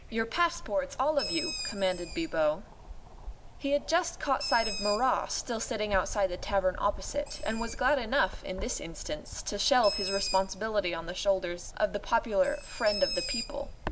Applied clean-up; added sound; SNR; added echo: none; Bird; 9 dB; none.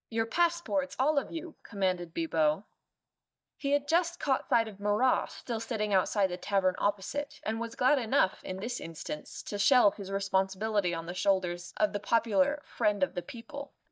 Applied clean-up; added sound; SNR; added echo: neural mask model DeepFilterNet 3.